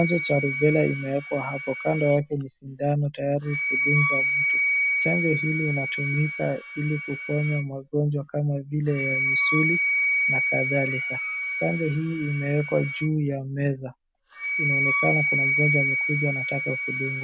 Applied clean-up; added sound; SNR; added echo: none; Wind instrument, woodwind instrument; 1 dB; none.